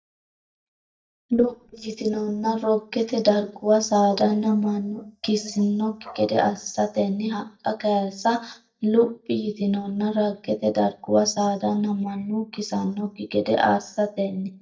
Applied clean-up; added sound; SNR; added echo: neural mask model DeepFilterNet 3.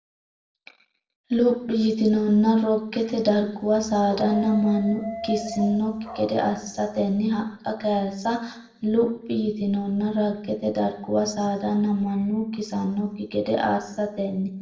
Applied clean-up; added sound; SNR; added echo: none; Dog; 12 dB; reverberation time 0.7 s.